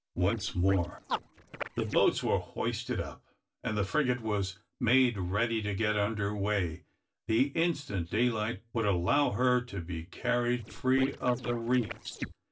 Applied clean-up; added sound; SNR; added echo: neural separator model SepFormer DNS4.